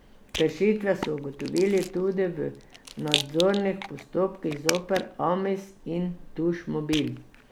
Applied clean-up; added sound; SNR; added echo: none; Rattle; 10 dB; none.